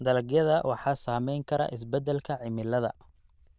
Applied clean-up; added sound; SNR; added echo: neural diffusion model UNIVERSE++.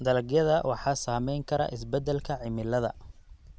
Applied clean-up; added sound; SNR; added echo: none; Wind; 16 dB; none.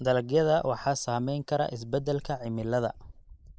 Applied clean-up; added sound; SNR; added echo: neural mask model Resemble Enhance denoiser.